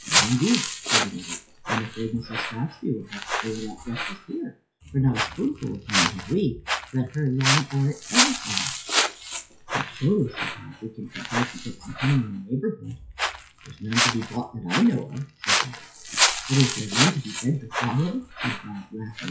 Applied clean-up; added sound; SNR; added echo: classical method WPE with log-MMSE.